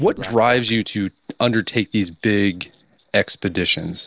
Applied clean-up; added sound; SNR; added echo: neural separator model SepFormer DNS4.